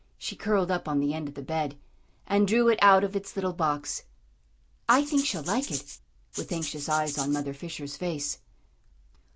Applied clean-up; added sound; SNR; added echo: none; Rattle (instrument); 9 dB; none.